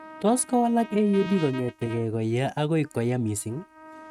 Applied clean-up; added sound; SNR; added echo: neural mask model RNNoise.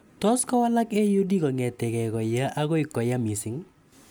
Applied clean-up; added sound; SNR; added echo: none; none; none; none.